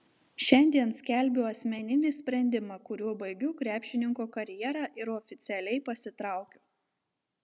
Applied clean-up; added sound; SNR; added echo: none; none; none; none.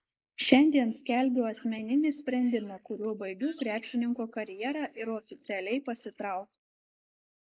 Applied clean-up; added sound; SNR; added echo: neural mask model Resemble Enhance denoiser.